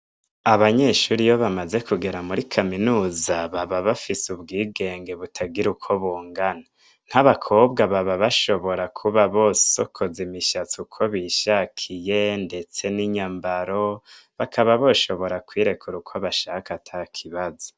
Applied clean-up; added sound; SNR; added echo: none; none; none; none.